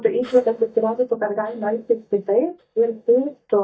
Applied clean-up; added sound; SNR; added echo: neural mask model DeepFilterNet 3.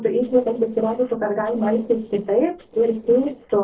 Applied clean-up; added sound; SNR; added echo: neural separator model SepFormer DNS4.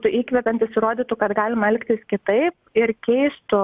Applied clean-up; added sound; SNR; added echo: none; none; none; none.